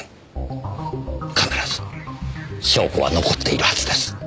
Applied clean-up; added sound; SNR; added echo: none; Thump, thud; 19 dB; none.